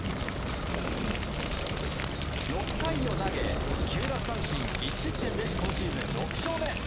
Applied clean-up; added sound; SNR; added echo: none; Fire; -4 dB; none.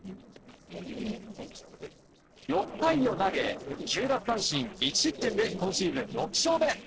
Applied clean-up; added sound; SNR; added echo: neural separator model SepFormer DNS4.